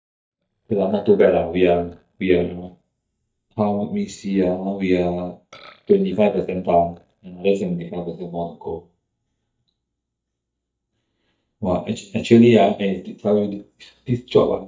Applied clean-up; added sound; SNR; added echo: neural mask model DeepFilterNet 3.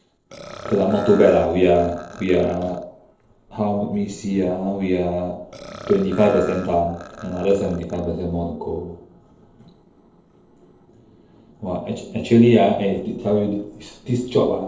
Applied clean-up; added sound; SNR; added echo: neural separator model SepFormer DNS4.